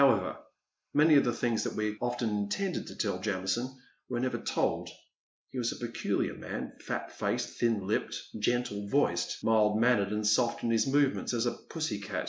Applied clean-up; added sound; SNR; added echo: neural mask model Resemble Enhance denoiser.